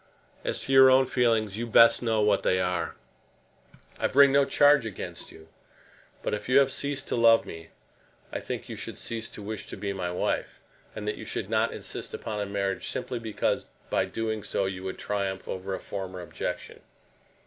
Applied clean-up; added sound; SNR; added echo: none; none; none; none.